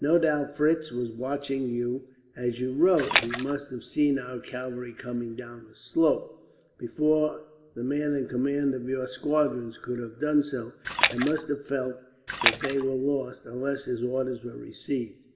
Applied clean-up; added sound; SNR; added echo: none; Splash, splatter; 0 dB; reverberation time 0.8 s.